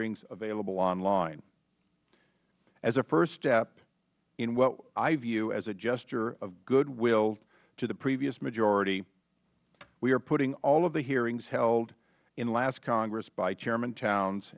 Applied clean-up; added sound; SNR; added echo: none; none; none; none.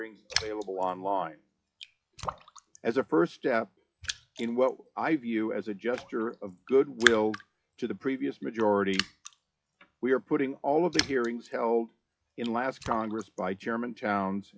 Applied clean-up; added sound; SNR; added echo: classical method WPE with log-MMSE.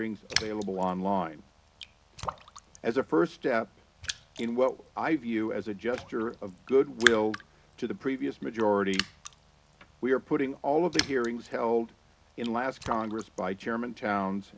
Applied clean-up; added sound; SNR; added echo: none; Raindrop; 9 dB; reverberation time 0.3 s.